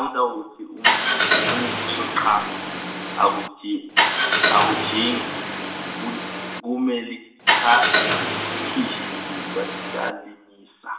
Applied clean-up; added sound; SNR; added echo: none; Car; -3 dB; reverberation time 0.8 s.